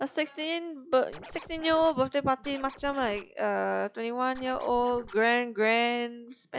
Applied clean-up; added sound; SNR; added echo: classical method log-MMSE.